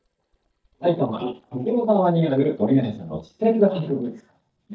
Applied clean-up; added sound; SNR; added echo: neural mask model DeepFilterNet 3.